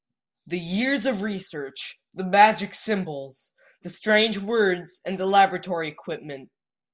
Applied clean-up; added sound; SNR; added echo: none; none; none; none.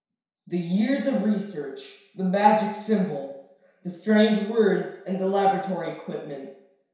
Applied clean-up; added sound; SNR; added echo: none; none; none; reverberation time 0.7 s.